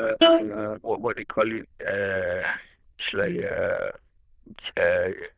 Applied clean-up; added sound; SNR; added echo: neural diffusion model UNIVERSE++.